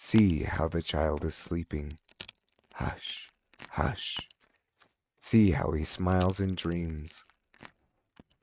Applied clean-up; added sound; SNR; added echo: neural mask model RNNoise.